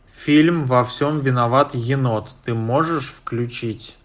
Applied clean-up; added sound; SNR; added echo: none; none; none; none.